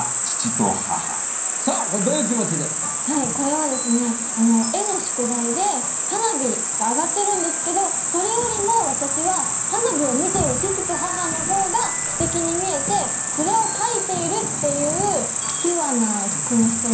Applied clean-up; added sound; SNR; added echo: none; Cricket; -1 dB; reverberation time 0.6 s.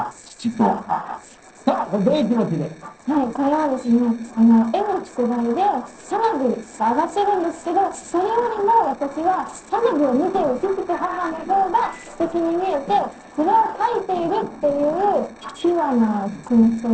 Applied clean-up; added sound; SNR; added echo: neural separator model SepFormer DNS4.